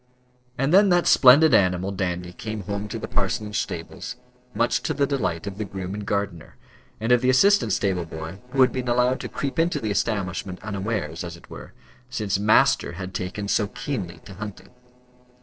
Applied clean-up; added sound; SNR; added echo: neural separator model SepFormer DNS4.